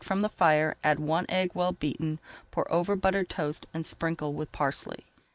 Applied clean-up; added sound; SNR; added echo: none; none; none; none.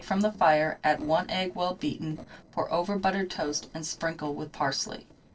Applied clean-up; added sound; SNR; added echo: neural separator model SepFormer DNS4.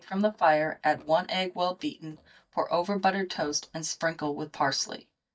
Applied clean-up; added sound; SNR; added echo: neural mask model DeepFilterNet 3.